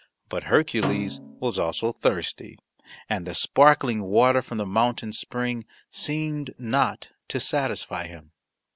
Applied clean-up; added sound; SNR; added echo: none; Snare drum; 11 dB; none.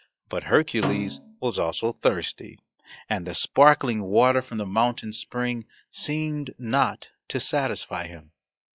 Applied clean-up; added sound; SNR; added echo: classical method log-MMSE.